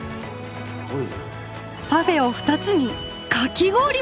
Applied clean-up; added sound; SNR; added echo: none; none; none; none.